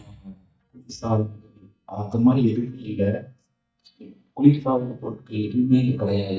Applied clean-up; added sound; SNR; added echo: neural mask model DeepFilterNet 3.